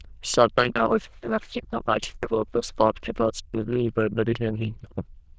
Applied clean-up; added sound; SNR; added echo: neural diffusion model UNIVERSE++.